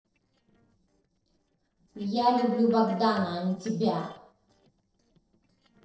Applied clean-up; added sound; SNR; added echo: neural separator model SepFormer DNS4.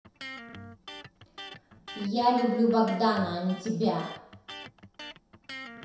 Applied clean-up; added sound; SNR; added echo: none; Electric guitar; 15 dB; reverberation time 0.7 s.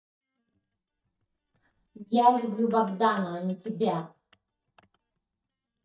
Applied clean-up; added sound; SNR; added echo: neural mask model DeepFilterNet 3.